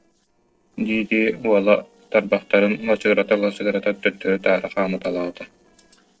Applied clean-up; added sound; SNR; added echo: neural separator model SepFormer DNS4.